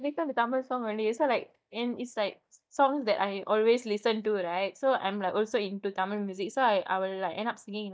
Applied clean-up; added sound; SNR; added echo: neural mask model DeepFilterNet 3.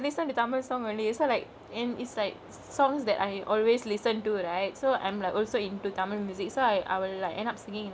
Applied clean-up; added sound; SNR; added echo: none; none; none; none.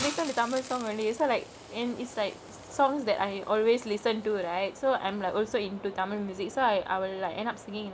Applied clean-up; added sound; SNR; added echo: none; Hiss; 18 dB; none.